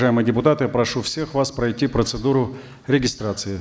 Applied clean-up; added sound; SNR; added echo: none; none; none; none.